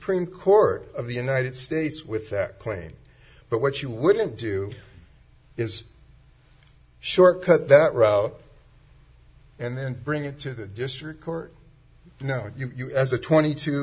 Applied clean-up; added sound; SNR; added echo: none; none; none; none.